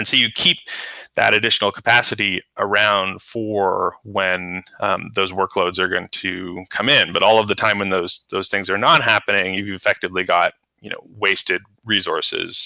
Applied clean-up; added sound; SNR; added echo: none; none; none; none.